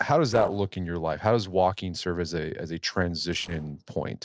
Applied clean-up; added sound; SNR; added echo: neural separator model SepFormer DNS4.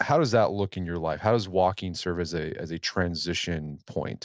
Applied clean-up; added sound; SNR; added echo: none; none; none; none.